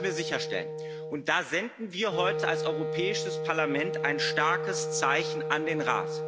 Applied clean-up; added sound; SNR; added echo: none; Wind instrument, woodwind instrument; 2 dB; none.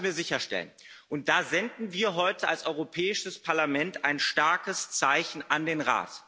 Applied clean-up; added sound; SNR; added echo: none; none; none; none.